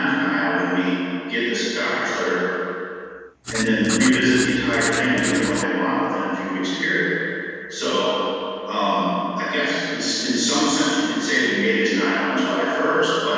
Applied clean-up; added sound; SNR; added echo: none; Writing; 8 dB; reverberation time 2.1 s.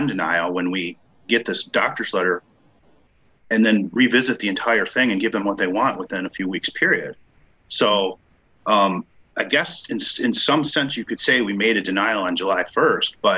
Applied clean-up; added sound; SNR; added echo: none; none; none; none.